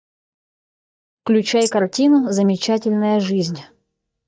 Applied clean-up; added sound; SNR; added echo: neural mask model DeepFilterNet 3.